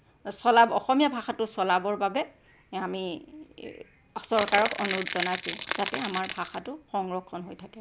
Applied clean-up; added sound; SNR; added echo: none; Crackle / Crushing; 6 dB; none.